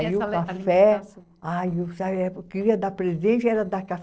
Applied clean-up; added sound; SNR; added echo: neural separator model SepFormer DNS4.